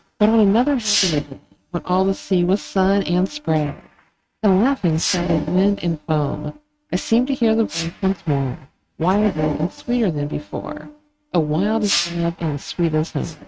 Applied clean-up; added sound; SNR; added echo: neural mask model RNNoise.